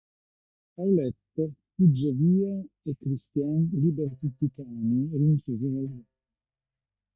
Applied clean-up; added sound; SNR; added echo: neural mask model DeepFilterNet 3.